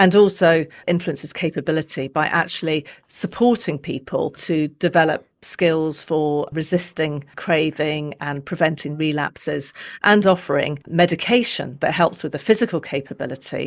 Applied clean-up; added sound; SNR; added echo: neural mask model Resemble Enhance denoiser.